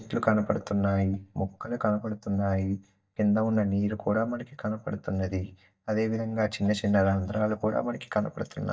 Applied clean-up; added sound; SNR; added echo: neural mask model DeepFilterNet 3.